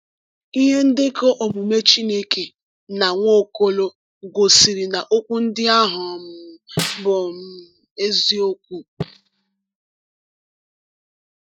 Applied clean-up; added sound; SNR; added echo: neural mask model DeepFilterNet 3.